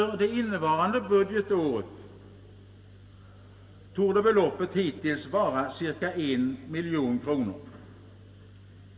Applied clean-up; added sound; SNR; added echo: none; none; none; reverberation time 2.1 s.